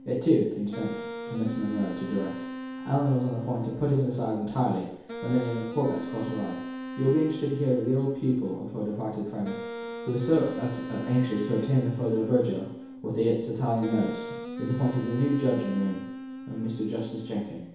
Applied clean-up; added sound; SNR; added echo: none; Wind instrument, woodwind instrument; 10 dB; reverberation time 2.2 s.